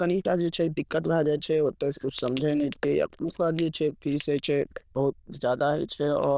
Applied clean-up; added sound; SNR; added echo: neural diffusion model UNIVERSE++.